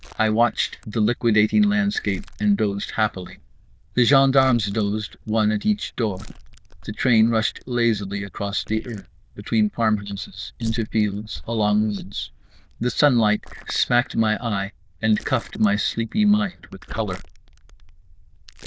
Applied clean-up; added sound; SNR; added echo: neural diffusion model UNIVERSE++.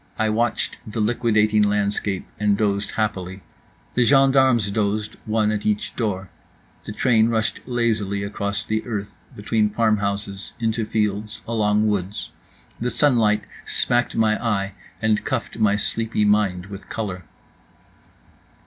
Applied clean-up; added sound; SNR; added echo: none; none; none; none.